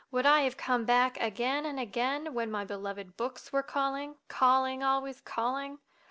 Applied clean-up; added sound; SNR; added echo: none; none; none; none.